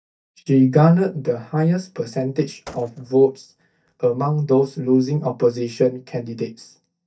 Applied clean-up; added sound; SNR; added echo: neural mask model DeepFilterNet 3.